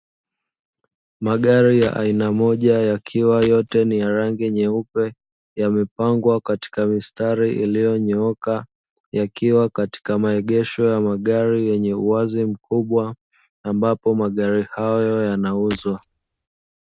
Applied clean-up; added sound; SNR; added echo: none; Shatter; 18 dB; none.